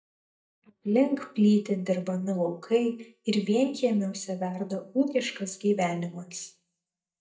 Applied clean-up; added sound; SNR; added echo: neural mask model DeepFilterNet 3.